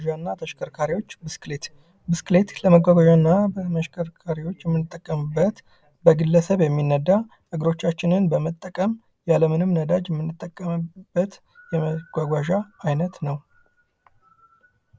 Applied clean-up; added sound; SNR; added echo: none; none; none; none.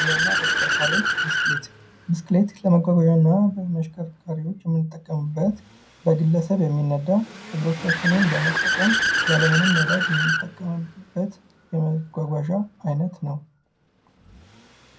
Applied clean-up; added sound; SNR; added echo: none; Accelerating, revving, vroom / Car; 4 dB; reverberation time 0.2 s.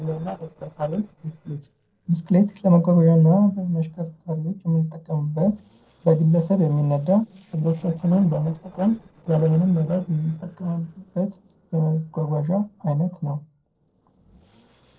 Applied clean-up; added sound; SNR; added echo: neural separator model SepFormer DNS4.